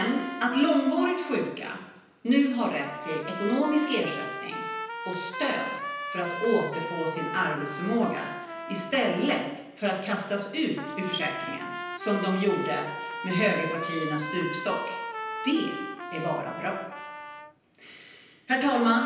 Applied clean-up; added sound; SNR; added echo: none; Trumpet; 8 dB; reverberation time 0.9 s.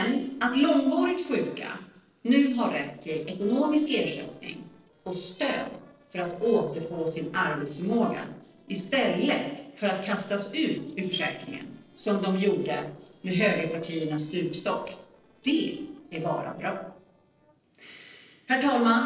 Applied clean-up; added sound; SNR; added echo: neural separator model SepFormer DNS4.